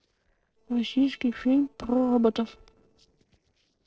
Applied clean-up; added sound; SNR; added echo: neural separator model SepFormer DNS4.